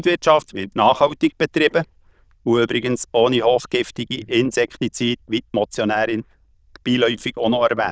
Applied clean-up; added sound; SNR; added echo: neural diffusion model UNIVERSE++.